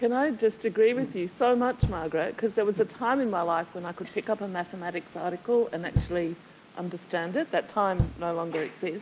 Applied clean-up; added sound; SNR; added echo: none; Knock; 6 dB; none.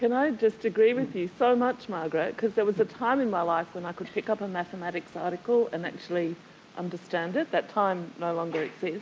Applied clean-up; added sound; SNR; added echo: none; none; none; none.